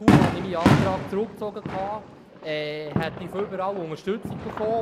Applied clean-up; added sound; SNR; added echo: none; Fireworks; -4 dB; none.